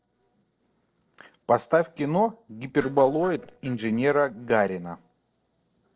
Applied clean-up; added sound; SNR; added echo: neural separator model SepFormer DNS4.